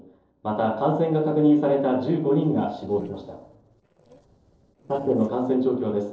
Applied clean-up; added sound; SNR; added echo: neural separator model SepFormer DNS4.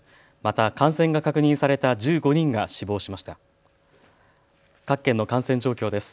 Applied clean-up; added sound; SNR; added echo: none; none; none; none.